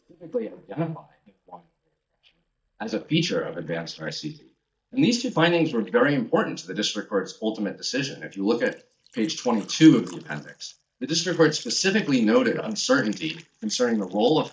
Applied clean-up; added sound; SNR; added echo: neural mask model DeepFilterNet 3.